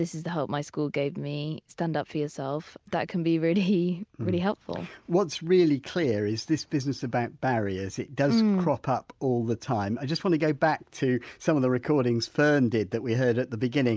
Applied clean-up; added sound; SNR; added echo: none; none; none; none.